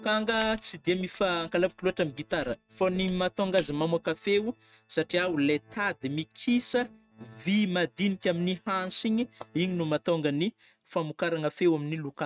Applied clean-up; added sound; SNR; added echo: neural mask model RNNoise.